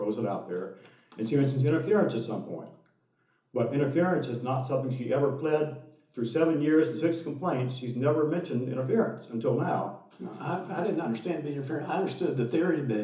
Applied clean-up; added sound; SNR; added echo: none; none; none; reverberation time 0.7 s.